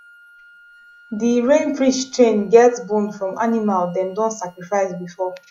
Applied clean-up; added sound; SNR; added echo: classical method log-MMSE.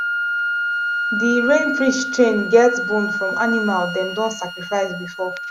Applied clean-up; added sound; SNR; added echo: none; Wind instrument, woodwind instrument; 4 dB; none.